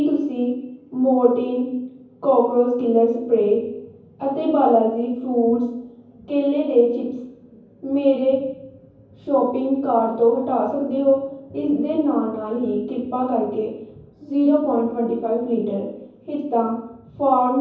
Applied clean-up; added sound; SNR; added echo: none; none; none; reverberation time 0.9 s.